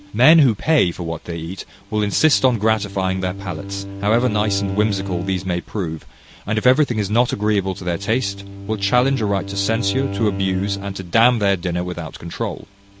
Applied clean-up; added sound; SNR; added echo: none; Bowed string instrument; 11 dB; none.